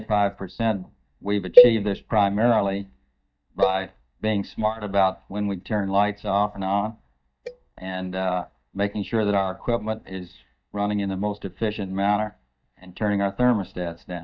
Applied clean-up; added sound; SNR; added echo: neural mask model DeepFilterNet 3.